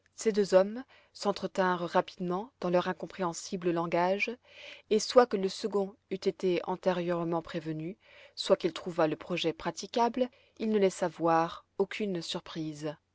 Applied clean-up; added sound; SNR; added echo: none; none; none; none.